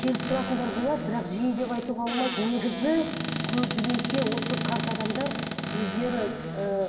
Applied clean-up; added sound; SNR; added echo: none; Squeak / Cupboard open or close; 0 dB; reverberation time 2.4 s.